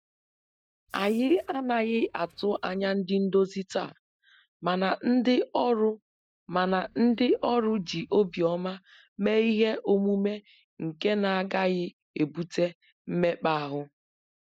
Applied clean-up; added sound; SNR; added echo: neural mask model DeepFilterNet 3.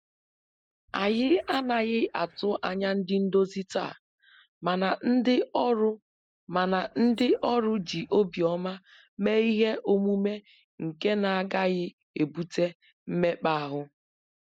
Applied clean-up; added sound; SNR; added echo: neural mask model Resemble Enhance denoiser.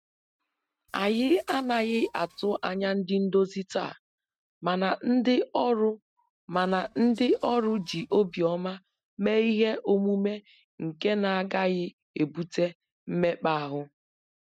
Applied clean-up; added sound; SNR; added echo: neural mask model RNNoise.